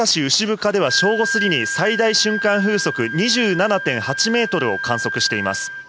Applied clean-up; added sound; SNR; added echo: none; Wind instrument, woodwind instrument; 7 dB; none.